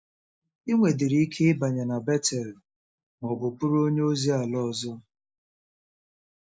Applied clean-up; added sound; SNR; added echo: neural mask model Resemble Enhance denoiser.